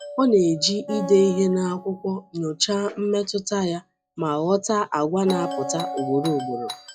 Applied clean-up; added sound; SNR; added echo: classical method log-MMSE.